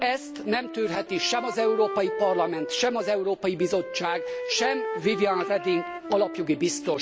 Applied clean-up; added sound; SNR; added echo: none; Wind instrument, woodwind instrument; 7 dB; none.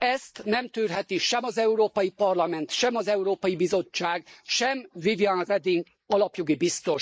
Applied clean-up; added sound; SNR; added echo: neural mask model Resemble Enhance denoiser.